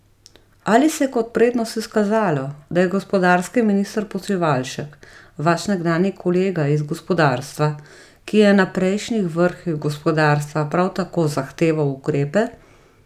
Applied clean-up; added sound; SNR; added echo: none; none; none; none.